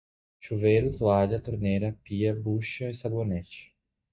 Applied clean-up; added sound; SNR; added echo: neural mask model DeepFilterNet 3.